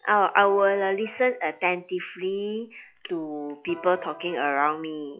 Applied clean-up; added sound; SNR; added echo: classical method log-MMSE.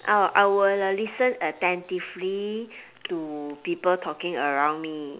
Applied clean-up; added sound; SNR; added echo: none; none; none; none.